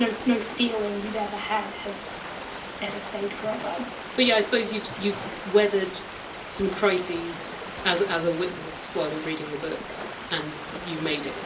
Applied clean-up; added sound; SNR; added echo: none; Stream; 9 dB; reverberation time 0.3 s.